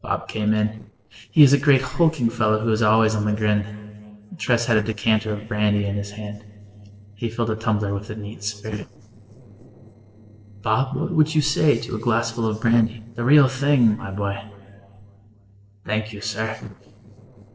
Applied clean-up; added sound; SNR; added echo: neural separator model SepFormer DNS4.